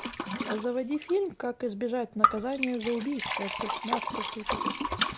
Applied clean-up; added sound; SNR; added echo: none; Liquid; 0 dB; none.